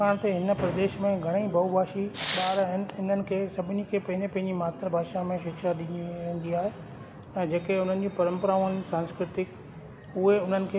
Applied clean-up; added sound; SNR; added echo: none; none; none; none.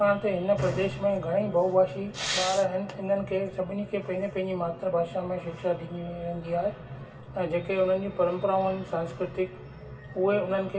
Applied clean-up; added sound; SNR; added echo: none; none; none; reverberation time 0.1 s.